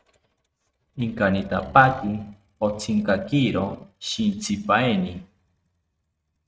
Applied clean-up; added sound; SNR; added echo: neural mask model RNNoise.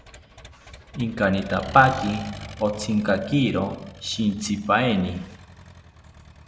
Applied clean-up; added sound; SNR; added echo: none; Accelerating, revving, vroom; 16 dB; none.